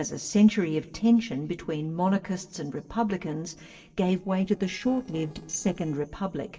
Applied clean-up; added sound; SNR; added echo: neural separator model SepFormer DNS4.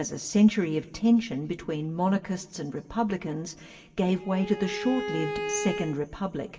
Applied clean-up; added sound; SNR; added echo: none; Bowed string instrument; 8 dB; reverberation time 1.5 s.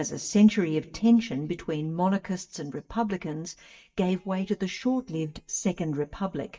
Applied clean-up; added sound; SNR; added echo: neural mask model DeepFilterNet 3.